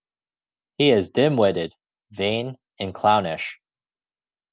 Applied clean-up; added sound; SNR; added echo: none; none; none; none.